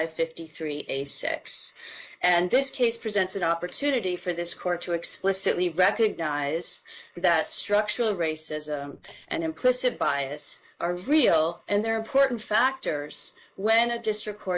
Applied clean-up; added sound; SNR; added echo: neural mask model Resemble Enhance denoiser.